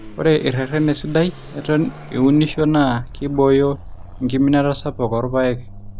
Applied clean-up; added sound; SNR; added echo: none; Car passing by / Accelerating, revving, vroom; 15 dB; none.